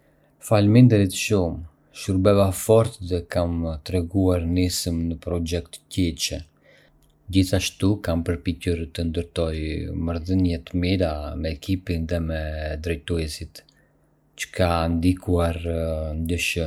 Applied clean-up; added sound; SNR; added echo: none; none; none; none.